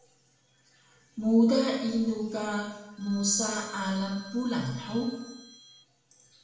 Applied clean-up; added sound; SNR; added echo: none; Telephone; 19 dB; reverberation time 0.9 s.